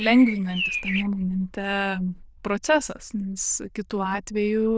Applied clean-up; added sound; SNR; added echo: neural diffusion model UNIVERSE++.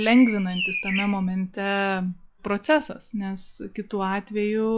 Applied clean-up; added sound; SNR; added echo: classical method log-MMSE.